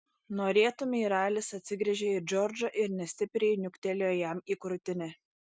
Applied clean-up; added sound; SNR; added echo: none; none; none; none.